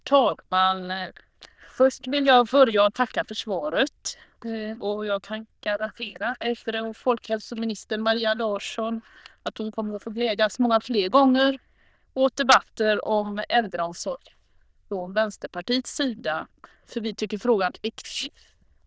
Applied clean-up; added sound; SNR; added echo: neural diffusion model UNIVERSE++.